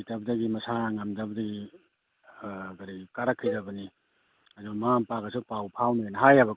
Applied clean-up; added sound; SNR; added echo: none; Cowbell; 11 dB; none.